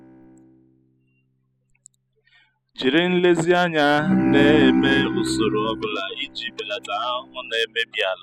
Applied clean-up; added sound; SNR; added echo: classical method spectral subtraction.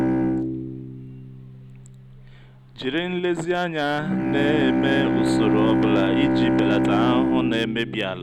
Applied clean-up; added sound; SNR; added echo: none; Bowed string instrument; -4 dB; none.